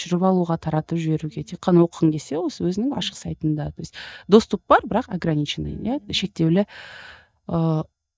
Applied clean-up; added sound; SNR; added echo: neural mask model DeepFilterNet 3.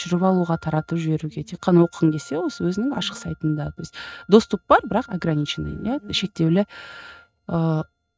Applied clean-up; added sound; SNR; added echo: neural mask model RNNoise.